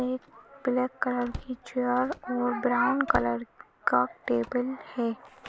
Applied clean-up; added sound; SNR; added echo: none; Slam; 19 dB; none.